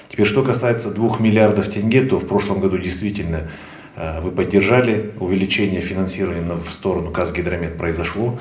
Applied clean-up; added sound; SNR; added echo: none; none; none; reverberation time 0.5 s.